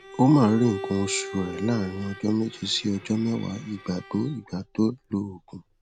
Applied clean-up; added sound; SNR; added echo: none; Bowed string instrument; 14 dB; none.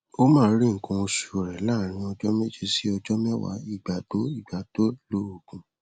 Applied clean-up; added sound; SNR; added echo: none; none; none; none.